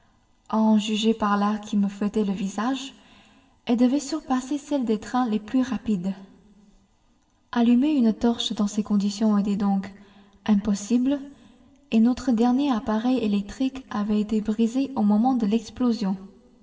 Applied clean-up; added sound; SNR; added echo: none; none; none; reverberation time 1.7 s.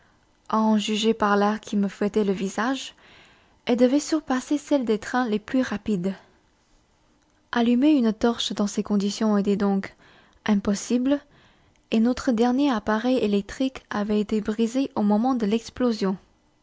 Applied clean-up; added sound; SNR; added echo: none; none; none; none.